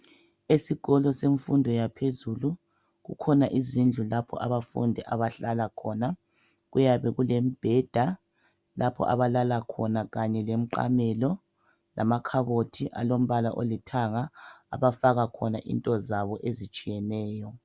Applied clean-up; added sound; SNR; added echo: none; none; none; none.